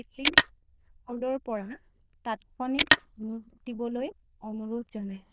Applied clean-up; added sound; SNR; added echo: neural diffusion model UNIVERSE++.